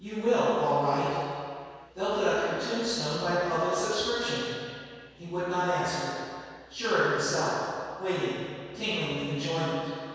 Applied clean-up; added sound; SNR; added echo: none; none; none; reverberation time 2.2 s.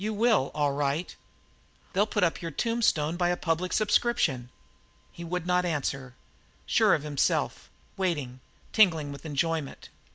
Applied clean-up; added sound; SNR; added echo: none; none; none; none.